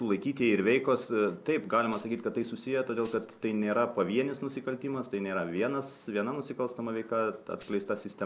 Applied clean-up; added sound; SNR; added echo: none; Tambourine; 11 dB; none.